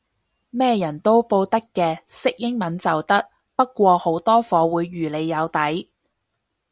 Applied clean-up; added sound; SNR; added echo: none; none; none; none.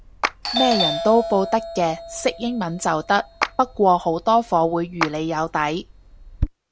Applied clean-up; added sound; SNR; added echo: none; Clapping + Doorbell; 7 dB; none.